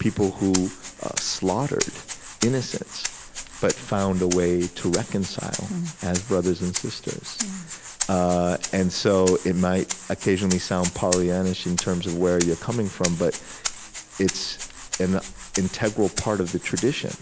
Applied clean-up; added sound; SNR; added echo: none; Rattle (instrument); 9 dB; none.